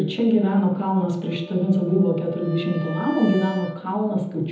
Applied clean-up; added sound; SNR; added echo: none; Wind instrument, woodwind instrument; 16 dB; reverberation time 1.0 s.